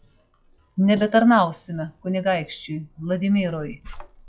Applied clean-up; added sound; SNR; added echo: classical method log-MMSE.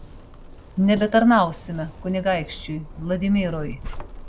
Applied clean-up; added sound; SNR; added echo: none; Zipper (clothing); 14 dB; none.